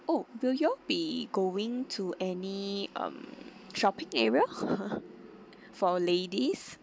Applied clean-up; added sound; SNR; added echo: none; none; none; none.